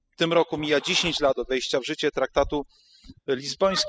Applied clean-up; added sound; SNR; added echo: classical method spectral subtraction.